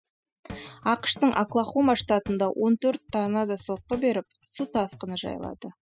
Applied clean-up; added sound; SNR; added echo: classical method spectral subtraction.